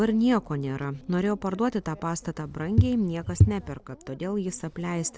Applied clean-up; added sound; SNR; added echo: none; Walk, footsteps / Bird vocalization, bird call, bird song; -1 dB; none.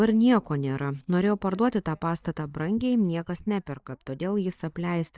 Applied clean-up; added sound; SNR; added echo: neural mask model DeepFilterNet 3.